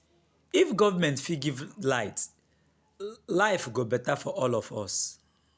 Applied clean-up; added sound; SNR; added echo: none; none; none; none.